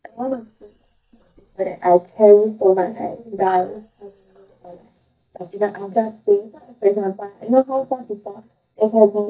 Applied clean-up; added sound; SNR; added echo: neural mask model DeepFilterNet 3.